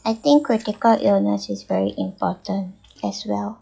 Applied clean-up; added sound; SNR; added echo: classical method log-MMSE.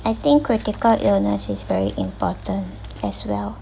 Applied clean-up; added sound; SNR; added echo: none; Engine / Drill; 20 dB; none.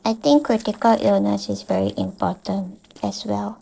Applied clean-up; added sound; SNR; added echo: neural separator model SepFormer DNS4.